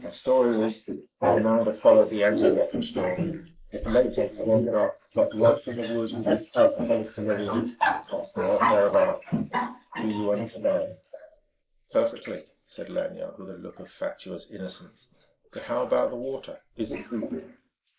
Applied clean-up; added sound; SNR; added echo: neural mask model Resemble Enhance denoiser.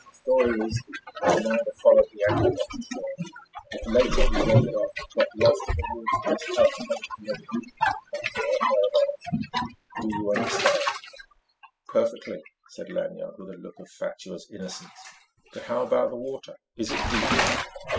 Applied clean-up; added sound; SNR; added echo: classical method spectral subtraction.